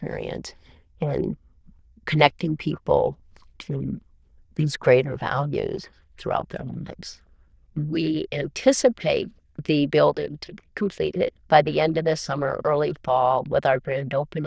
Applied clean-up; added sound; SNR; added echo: neural diffusion model UNIVERSE++.